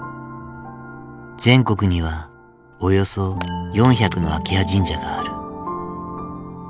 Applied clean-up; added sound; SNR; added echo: none; Shatter / Crushing; 18 dB; none.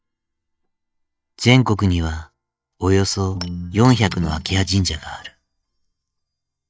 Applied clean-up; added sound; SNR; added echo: neural mask model DeepFilterNet 3.